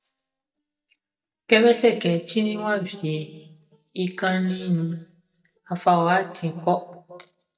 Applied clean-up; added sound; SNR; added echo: neural mask model DeepFilterNet 3.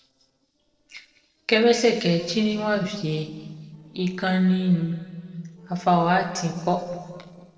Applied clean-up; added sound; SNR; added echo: neural separator model SepFormer DNS4.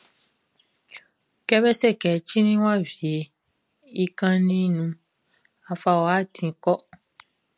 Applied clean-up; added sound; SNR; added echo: none; none; none; none.